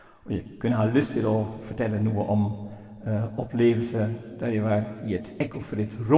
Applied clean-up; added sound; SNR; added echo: none; none; none; reverberation time 1.8 s.